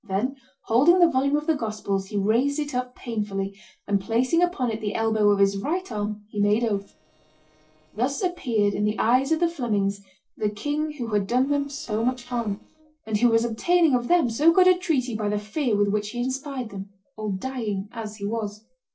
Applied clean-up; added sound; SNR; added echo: neural separator model SepFormer DNS4.